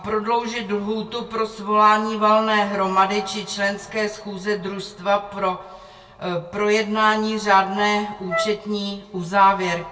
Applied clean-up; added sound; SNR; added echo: none; Wind instrument, woodwind instrument; 8 dB; reverberation time 0.2 s.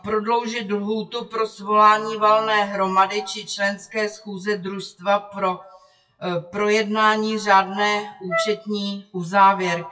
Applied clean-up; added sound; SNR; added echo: classical method WPE with log-MMSE.